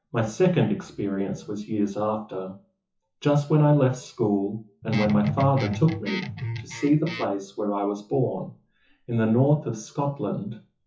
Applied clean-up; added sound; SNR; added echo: classical method WPE with log-MMSE.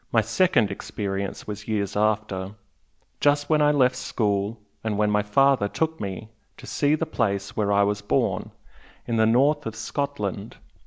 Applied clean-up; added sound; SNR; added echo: none; none; none; none.